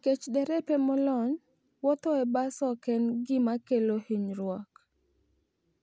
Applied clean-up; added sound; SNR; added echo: none; none; none; none.